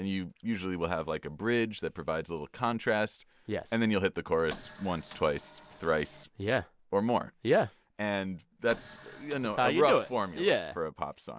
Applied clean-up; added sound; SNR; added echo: none; Printer; 18 dB; none.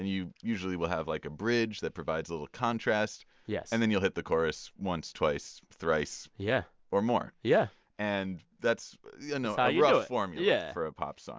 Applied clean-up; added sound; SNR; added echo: none; none; none; none.